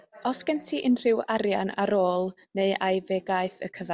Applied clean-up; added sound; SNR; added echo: none; none; none; none.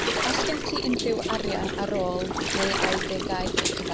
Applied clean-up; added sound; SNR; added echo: none; Gurgling; -2 dB; none.